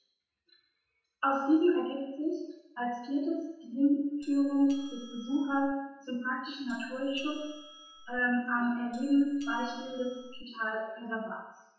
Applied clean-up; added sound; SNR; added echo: none; Doorbell; 17 dB; reverberation time 0.9 s.